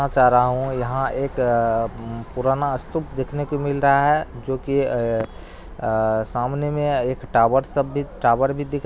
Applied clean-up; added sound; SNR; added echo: none; none; none; none.